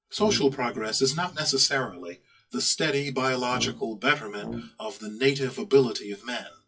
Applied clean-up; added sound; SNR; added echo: classical method WPE with log-MMSE.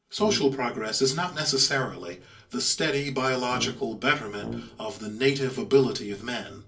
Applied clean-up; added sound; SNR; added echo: none; Brass instrument; 12 dB; reverberation time 0.3 s.